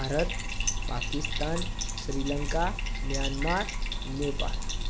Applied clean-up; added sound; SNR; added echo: none; Bathtub (filling or washing); -4 dB; none.